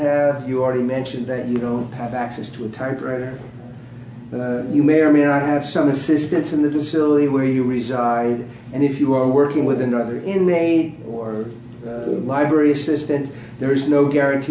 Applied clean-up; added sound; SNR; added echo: none; none; none; none.